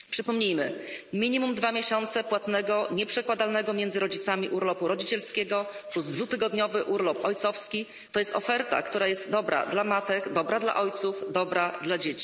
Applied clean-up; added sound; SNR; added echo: none; none; none; none.